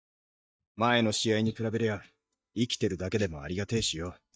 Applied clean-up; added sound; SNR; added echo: neural mask model DeepFilterNet 3.